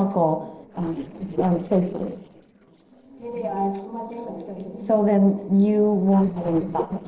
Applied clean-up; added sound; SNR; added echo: neural separator model SepFormer DNS4.